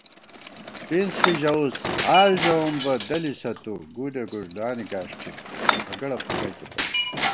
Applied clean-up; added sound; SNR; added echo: none; Shatter + Bicycle; 4 dB; none.